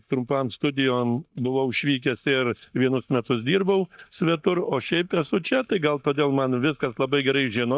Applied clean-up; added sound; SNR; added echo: neural mask model DeepFilterNet 3.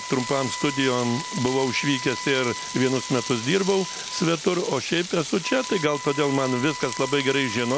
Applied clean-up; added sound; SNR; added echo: none; Wind instrument, woodwind instrument + Frying (food); 9 dB; none.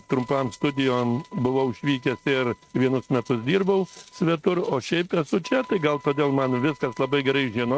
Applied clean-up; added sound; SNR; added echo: neural mask model RNNoise.